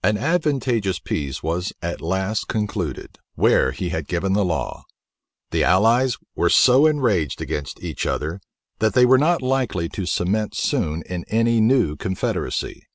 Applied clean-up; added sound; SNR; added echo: none; none; none; none.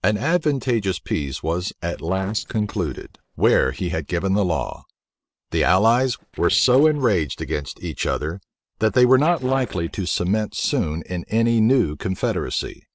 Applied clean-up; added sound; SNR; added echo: neural separator model SepFormer DNS4.